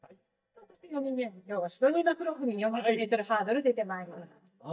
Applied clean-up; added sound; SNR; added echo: neural mask model DeepFilterNet 3.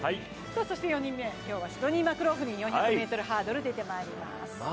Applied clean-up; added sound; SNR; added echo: none; none; none; none.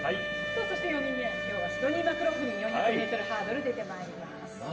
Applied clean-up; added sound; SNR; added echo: none; Wind instrument, woodwind instrument; 3 dB; reverberation time 0.9 s.